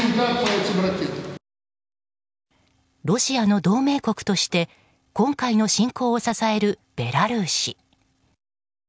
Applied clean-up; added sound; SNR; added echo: none; none; none; none.